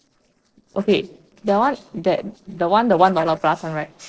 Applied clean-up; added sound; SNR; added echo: neural separator model SepFormer DNS4.